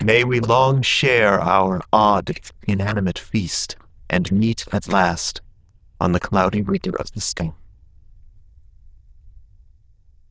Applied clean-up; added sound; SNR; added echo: neural diffusion model UNIVERSE++.